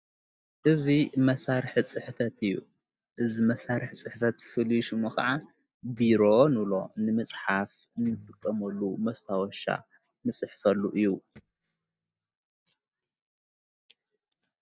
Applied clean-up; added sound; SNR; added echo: neural mask model DeepFilterNet 3.